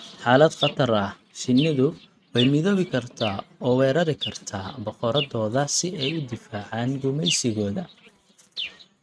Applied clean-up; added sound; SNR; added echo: neural mask model RNNoise.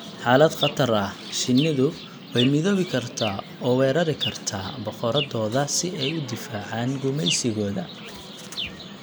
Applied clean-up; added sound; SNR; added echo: none; Chirp, tweet; 10 dB; none.